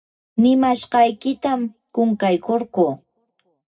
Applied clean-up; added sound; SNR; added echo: none; none; none; reverberation time 0.2 s.